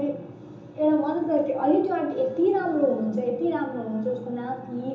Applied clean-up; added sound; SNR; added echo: none; none; none; reverberation time 1.2 s.